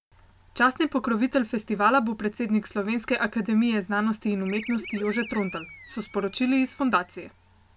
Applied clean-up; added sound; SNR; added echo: none; Animal; 16 dB; none.